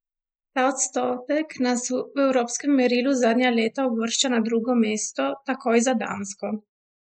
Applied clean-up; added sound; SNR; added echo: neural mask model Resemble Enhance denoiser.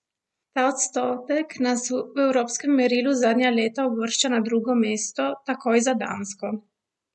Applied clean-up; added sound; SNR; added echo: none; none; none; none.